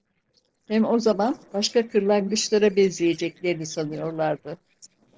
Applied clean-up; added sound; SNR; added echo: neural separator model SepFormer DNS4.